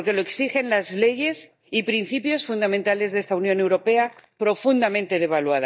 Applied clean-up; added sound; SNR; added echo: neural mask model DeepFilterNet 3.